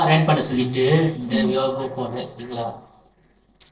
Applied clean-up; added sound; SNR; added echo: neural separator model SepFormer DNS4.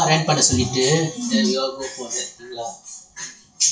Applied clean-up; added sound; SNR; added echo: classical method WPE with log-MMSE.